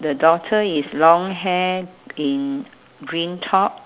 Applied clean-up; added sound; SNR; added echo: none; none; none; none.